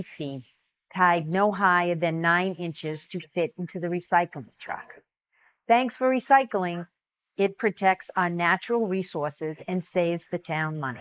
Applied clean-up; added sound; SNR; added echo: neural mask model Resemble Enhance denoiser.